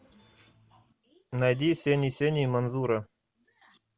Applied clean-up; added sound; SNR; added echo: none; none; none; none.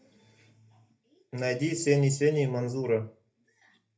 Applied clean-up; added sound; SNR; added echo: none; none; none; reverberation time 0.3 s.